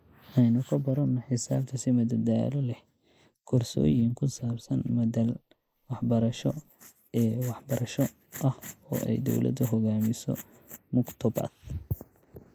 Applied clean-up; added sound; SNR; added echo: neural mask model Resemble Enhance denoiser.